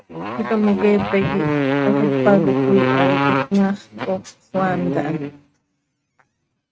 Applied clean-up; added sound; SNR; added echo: neural mask model RNNoise.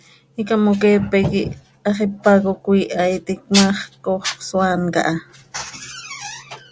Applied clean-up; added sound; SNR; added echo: none; none; none; none.